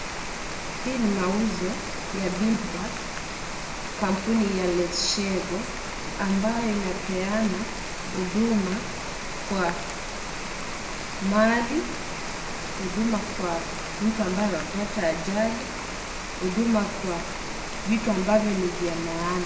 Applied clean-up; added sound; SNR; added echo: none; Rain; 5 dB; reverberation time 0.7 s.